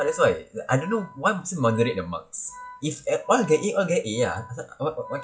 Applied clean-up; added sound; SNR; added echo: classical method log-MMSE.